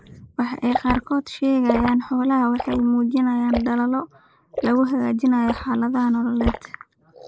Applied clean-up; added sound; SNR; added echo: neural mask model Resemble Enhance denoiser.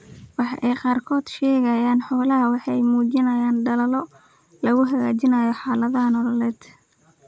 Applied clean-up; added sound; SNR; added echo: none; none; none; none.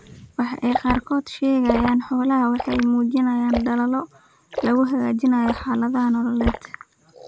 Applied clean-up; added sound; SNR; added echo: none; Liquid; 11 dB; none.